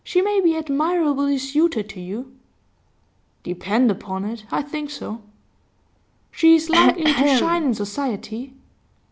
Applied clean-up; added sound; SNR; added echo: none; Cough; -2 dB; none.